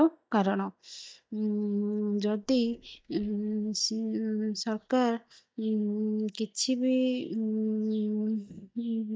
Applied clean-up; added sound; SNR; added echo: neural mask model DeepFilterNet 3.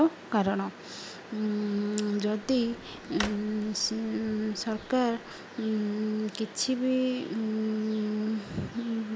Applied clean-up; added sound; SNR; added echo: none; Drawer open or close; 14 dB; none.